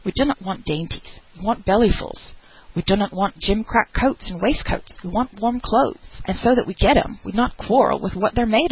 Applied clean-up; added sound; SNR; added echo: none; none; none; none.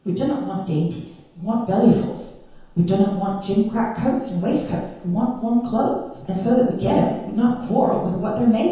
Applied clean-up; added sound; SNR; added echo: none; none; none; reverberation time 0.9 s.